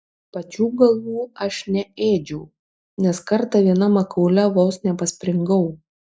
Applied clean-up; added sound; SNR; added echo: none; none; none; none.